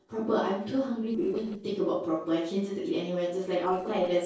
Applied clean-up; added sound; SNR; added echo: neural separator model SepFormer DNS4.